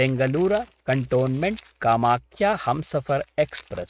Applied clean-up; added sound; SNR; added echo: neural mask model RNNoise.